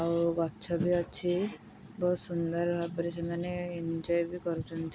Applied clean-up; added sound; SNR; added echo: none; none; none; none.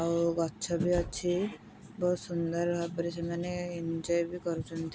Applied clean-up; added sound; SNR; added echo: none; Knock; 15 dB; none.